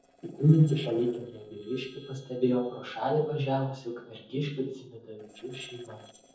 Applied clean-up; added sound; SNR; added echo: neural separator model SepFormer DNS4.